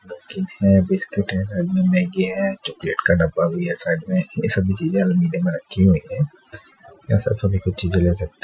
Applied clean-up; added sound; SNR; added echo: classical method Wiener filter.